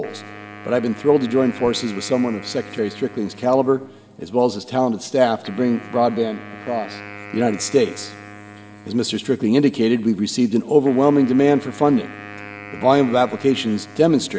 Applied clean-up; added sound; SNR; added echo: none; Wind instrument, woodwind instrument; 18 dB; reverberation time 1.2 s.